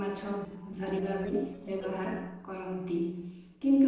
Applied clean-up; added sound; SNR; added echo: neural separator model SepFormer DNS4.